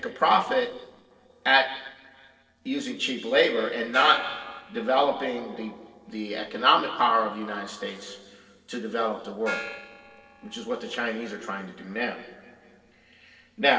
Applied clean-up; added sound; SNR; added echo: neural separator model SepFormer DNS4.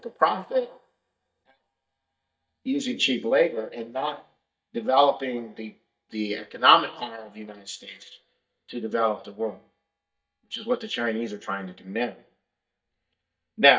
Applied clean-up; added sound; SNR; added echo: neural mask model DeepFilterNet 3.